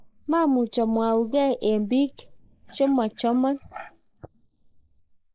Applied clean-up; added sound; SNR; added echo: neural mask model Resemble Enhance denoiser.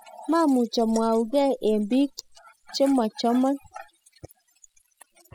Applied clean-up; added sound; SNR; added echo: classical method spectral subtraction.